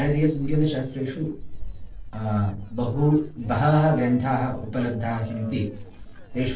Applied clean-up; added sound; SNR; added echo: neural separator model SepFormer DNS4.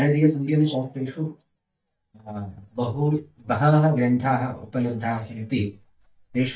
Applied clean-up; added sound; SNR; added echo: neural mask model DeepFilterNet 3.